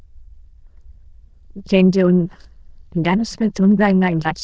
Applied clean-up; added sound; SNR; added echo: neural diffusion model UNIVERSE++.